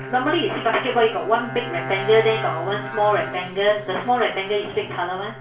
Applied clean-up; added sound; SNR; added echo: none; Bowed string instrument; 10 dB; reverberation time 0.3 s.